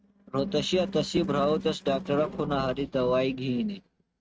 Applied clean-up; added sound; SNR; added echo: neural mask model RNNoise.